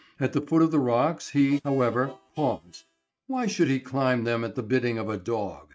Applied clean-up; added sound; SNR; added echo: neural mask model RNNoise.